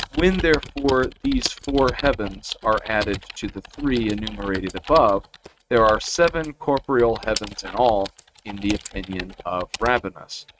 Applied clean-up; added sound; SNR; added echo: neural mask model RNNoise.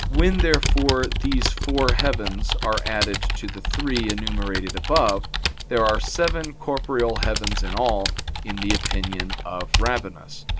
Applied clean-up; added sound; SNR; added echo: none; Computer keyboard; -1 dB; none.